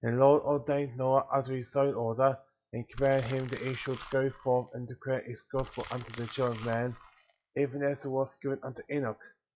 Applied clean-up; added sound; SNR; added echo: classical method log-MMSE.